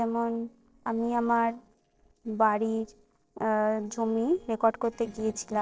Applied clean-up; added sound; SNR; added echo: neural separator model SepFormer DNS4.